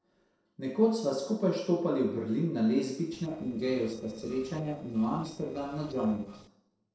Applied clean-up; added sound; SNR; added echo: neural separator model SepFormer DNS4.